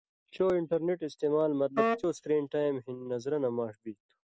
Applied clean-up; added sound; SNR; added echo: none; Wind instrument, woodwind instrument; 2 dB; none.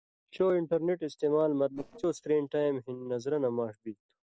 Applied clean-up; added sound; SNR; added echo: neural separator model SepFormer DNS4.